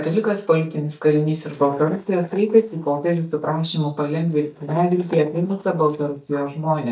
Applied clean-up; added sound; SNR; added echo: neural mask model DeepFilterNet 3.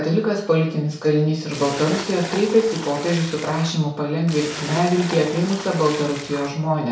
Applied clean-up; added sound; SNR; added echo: none; Splash, splatter; 11 dB; reverberation time 0.6 s.